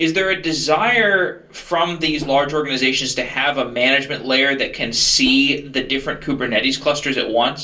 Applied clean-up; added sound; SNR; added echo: none; Whoosh, swoosh, swish; 15 dB; reverberation time 0.3 s.